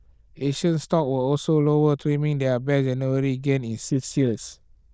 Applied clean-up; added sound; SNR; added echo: neural diffusion model UNIVERSE++.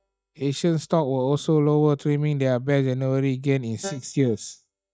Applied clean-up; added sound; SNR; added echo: neural mask model DeepFilterNet 3.